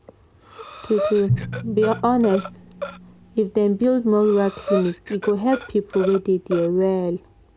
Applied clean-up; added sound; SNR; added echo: none; Drum + Breathing; 10 dB; none.